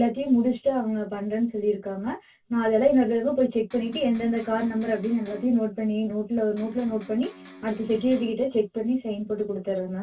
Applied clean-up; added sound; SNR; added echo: none; Electric guitar; 20 dB; reverberation time 0.1 s.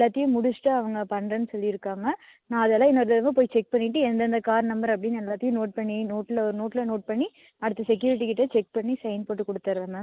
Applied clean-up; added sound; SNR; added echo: none; none; none; none.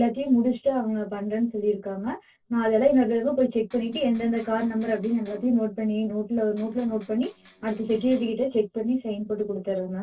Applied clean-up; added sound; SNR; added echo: neural separator model SepFormer DNS4.